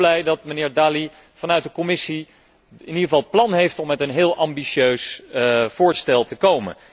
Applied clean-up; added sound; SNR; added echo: none; none; none; none.